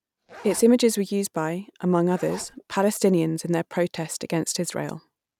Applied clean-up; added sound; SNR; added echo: none; Zipper (clothing); 18 dB; none.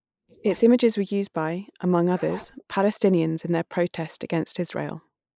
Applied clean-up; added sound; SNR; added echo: neural mask model Resemble Enhance denoiser.